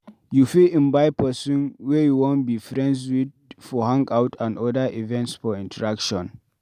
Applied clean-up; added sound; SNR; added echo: none; none; none; none.